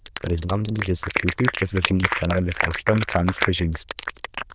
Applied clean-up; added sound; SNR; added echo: neural diffusion model UNIVERSE++.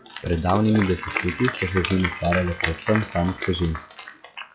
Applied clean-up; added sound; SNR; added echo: classical method log-MMSE.